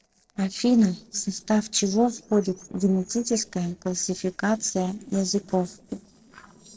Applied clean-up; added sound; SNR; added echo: neural separator model SepFormer DNS4.